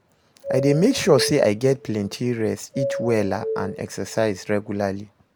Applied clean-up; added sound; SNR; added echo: none; Doorbell; 9 dB; none.